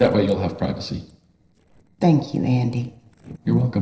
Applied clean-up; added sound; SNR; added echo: neural separator model SepFormer DNS4.